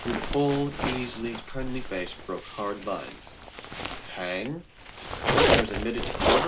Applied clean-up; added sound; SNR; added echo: none; Zipper (clothing); -3 dB; none.